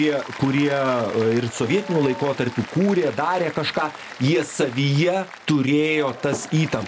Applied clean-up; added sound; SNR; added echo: none; Applause; 15 dB; none.